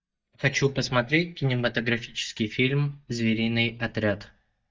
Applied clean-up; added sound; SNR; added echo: neural mask model DeepFilterNet 3.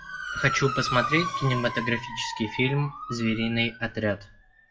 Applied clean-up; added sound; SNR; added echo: classical method WPE with log-MMSE.